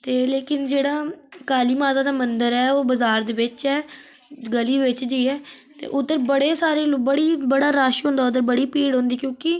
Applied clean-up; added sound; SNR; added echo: none; none; none; none.